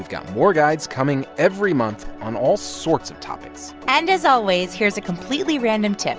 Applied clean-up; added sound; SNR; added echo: none; none; none; none.